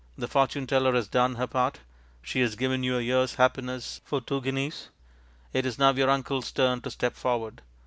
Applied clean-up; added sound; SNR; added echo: none; none; none; none.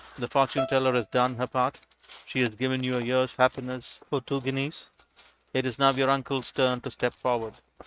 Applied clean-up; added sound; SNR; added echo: neural mask model RNNoise.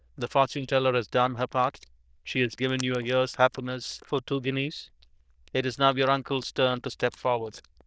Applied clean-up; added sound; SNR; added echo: neural diffusion model UNIVERSE++.